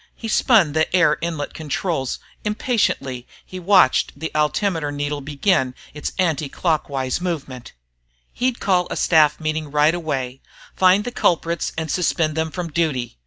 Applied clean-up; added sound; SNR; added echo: none; none; none; none.